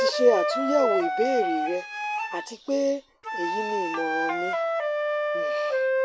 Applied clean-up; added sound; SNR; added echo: none; Wind instrument, woodwind instrument; -1 dB; none.